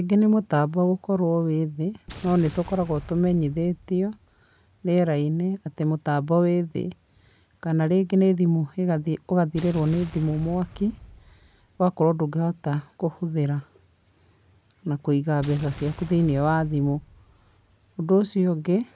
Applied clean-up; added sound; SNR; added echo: none; Explosion; 19 dB; none.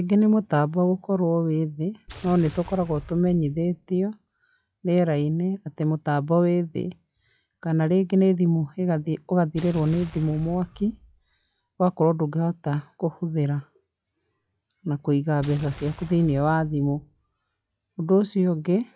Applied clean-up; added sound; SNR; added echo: classical method log-MMSE.